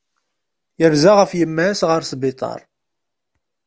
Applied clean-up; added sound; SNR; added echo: none; none; none; none.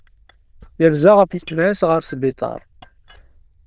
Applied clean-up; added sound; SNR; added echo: neural diffusion model UNIVERSE++.